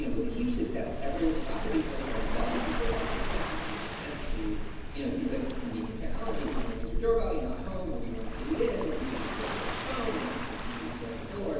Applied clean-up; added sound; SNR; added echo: none; Waves, surf; -2 dB; reverberation time 1.1 s.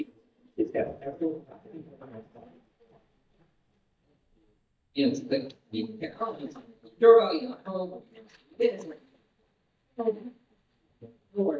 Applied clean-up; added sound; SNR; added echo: neural mask model DeepFilterNet 3.